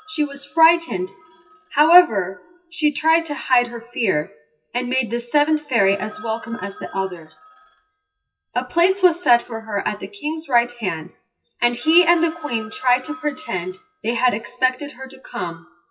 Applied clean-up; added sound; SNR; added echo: classical method WPE with log-MMSE.